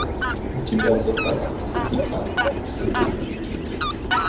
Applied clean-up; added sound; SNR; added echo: none; Fowl; -3 dB; reverberation time 0.7 s.